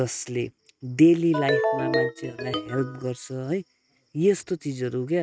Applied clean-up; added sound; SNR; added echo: neural mask model RNNoise.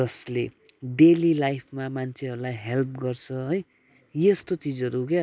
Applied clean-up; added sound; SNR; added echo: none; none; none; none.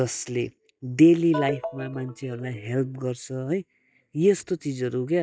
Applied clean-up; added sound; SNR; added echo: neural mask model DeepFilterNet 3.